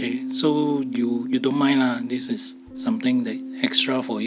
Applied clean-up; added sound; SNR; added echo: none; Keyboard (musical); 8 dB; none.